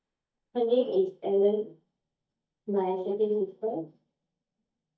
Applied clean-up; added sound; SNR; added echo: neural mask model DeepFilterNet 3.